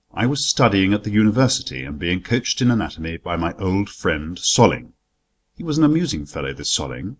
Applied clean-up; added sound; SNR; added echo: none; none; none; none.